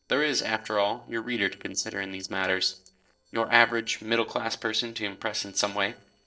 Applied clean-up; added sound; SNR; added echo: neural separator model SepFormer DNS4.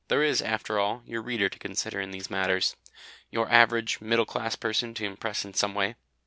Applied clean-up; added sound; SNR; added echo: none; none; none; none.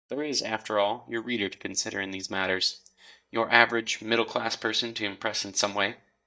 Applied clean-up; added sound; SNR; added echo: neural mask model DeepFilterNet 3.